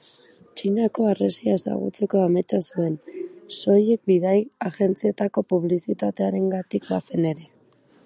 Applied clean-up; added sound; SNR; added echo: none; none; none; none.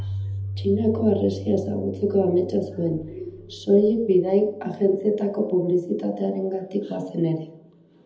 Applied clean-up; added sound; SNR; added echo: none; Keyboard (musical); 13 dB; reverberation time 0.9 s.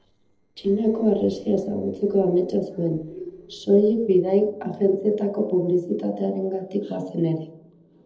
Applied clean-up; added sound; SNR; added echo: neural separator model SepFormer DNS4.